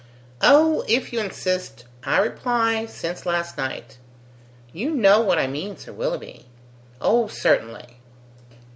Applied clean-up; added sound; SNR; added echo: none; none; none; none.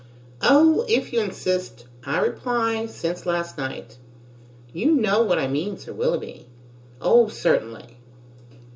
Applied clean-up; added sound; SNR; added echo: none; none; none; reverberation time 0.2 s.